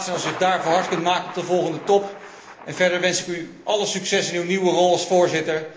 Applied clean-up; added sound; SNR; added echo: none; Thunder; 16 dB; reverberation time 0.8 s.